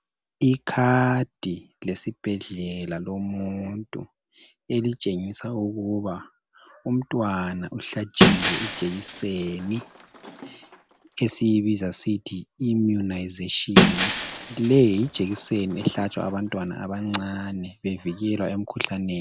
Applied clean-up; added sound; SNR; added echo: none; Shatter; -1 dB; none.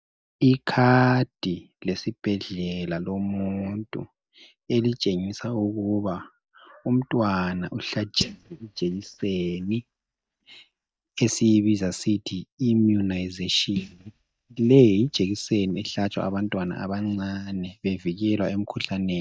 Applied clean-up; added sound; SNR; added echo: neural mask model DeepFilterNet 3.